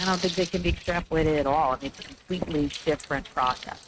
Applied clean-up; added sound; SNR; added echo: neural mask model RNNoise.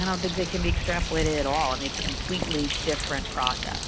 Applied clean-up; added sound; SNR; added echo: none; Bird; 1 dB; none.